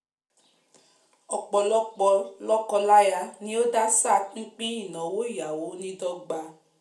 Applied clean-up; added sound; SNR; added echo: none; none; none; reverberation time 0.4 s.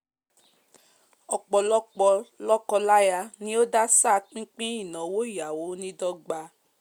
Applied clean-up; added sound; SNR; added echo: none; none; none; none.